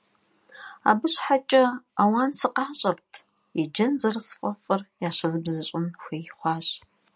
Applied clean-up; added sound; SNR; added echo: none; none; none; none.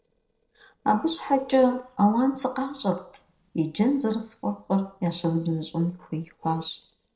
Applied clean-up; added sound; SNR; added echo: neural separator model SepFormer DNS4.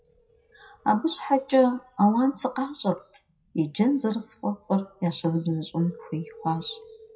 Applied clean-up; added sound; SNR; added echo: classical method WPE with log-MMSE.